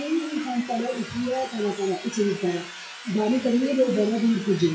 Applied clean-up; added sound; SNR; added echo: classical method WPE with log-MMSE.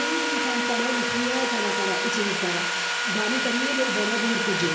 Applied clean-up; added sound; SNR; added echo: none; Sawing; -3 dB; reverberation time 1.1 s.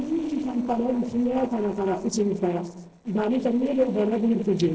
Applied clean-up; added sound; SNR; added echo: neural separator model SepFormer DNS4.